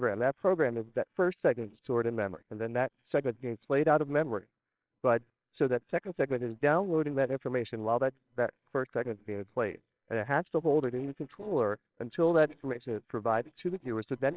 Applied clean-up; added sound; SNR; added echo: neural separator model SepFormer WHAMR!.